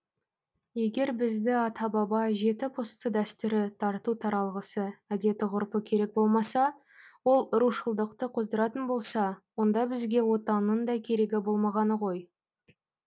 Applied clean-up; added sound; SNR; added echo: none; none; none; none.